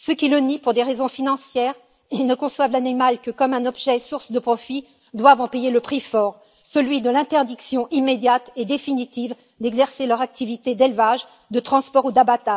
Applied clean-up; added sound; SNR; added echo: none; none; none; none.